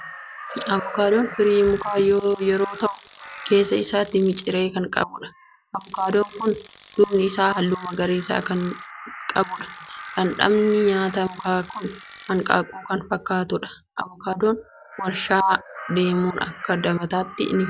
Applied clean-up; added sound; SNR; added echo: none; Crow + Tools; 16 dB; none.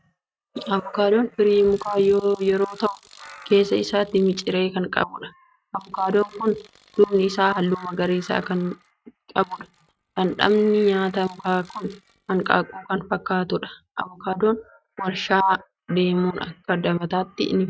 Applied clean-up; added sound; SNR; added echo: neural mask model RNNoise.